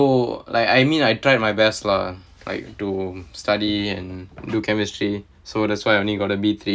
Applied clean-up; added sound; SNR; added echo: none; none; none; none.